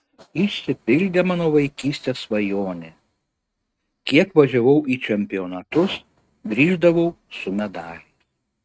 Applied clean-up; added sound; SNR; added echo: neural mask model RNNoise.